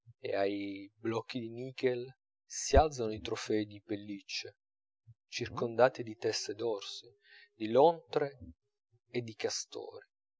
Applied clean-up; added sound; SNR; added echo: none; none; none; none.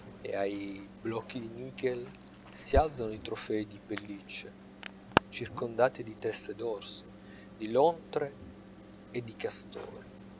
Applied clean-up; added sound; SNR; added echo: none; Alarm; 8 dB; none.